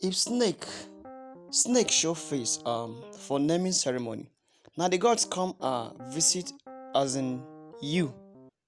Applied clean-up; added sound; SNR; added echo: none; Piano; 18 dB; none.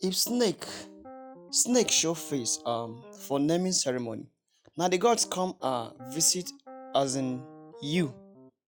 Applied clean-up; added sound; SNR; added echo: classical method log-MMSE.